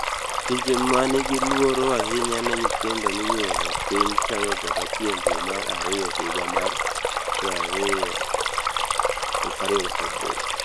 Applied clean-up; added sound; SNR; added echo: none; Stream; -3 dB; none.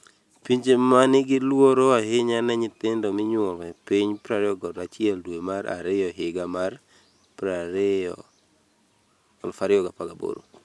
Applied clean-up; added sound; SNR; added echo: none; none; none; none.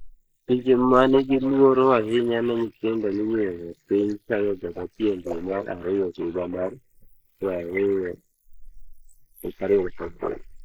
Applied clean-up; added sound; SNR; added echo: neural mask model Resemble Enhance denoiser.